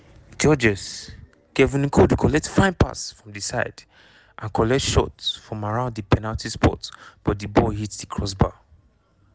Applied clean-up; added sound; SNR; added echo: none; none; none; none.